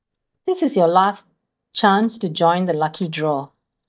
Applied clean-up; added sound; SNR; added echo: neural mask model DeepFilterNet 3.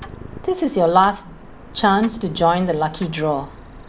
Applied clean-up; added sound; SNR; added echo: none; Tick-tock + Purr; 18 dB; none.